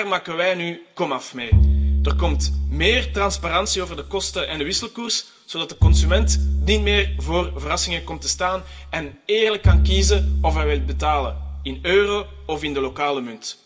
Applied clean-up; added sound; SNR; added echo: none; Bowed string instrument; -3 dB; reverberation time 0.5 s.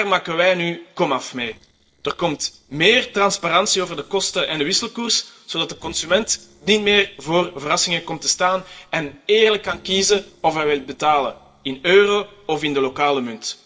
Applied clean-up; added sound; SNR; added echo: neural separator model SepFormer DNS4.